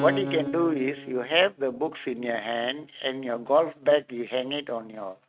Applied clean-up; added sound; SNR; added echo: neural mask model RNNoise.